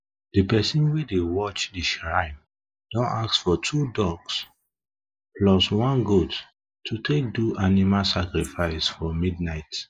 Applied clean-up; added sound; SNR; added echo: neural mask model Resemble Enhance denoiser.